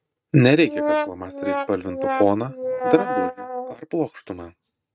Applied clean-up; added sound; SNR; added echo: neural mask model RNNoise.